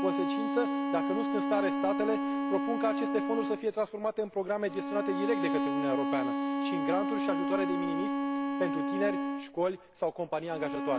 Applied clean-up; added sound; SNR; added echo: none; Bowed string instrument; -1 dB; none.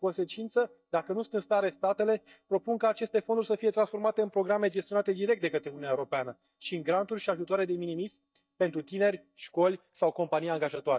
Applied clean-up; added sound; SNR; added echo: neural mask model DeepFilterNet 3.